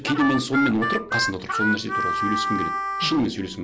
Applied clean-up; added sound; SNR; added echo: none; Harmonica; 1 dB; none.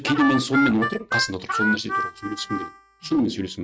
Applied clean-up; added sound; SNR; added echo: neural mask model RNNoise.